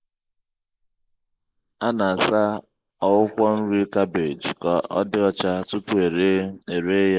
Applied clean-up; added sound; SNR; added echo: neural mask model Resemble Enhance denoiser.